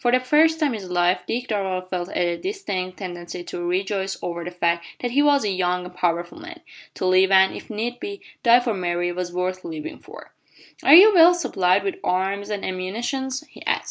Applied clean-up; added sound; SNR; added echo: none; none; none; none.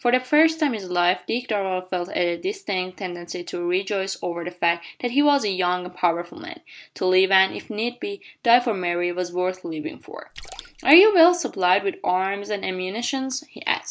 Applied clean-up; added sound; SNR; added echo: none; Splash, splatter; 19 dB; none.